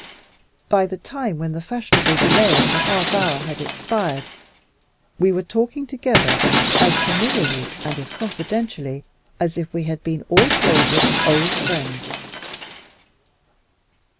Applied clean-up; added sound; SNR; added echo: none; Shatter; -1 dB; none.